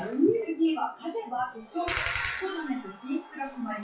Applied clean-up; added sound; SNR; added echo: classical method WPE with log-MMSE.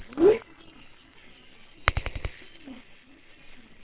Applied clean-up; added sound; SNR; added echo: neural separator model SepFormer WHAMR!.